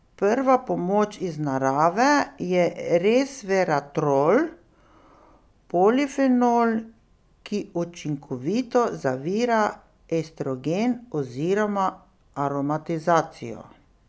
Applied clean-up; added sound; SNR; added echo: none; none; none; none.